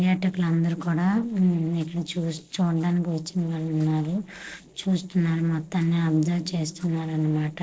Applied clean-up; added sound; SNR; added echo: neural separator model SepFormer DNS4.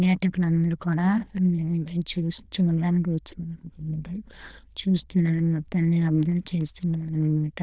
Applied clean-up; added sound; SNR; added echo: neural diffusion model UNIVERSE++.